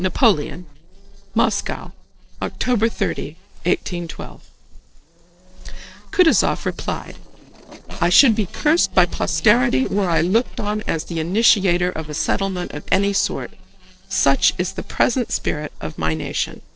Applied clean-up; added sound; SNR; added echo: neural separator model SepFormer DNS4.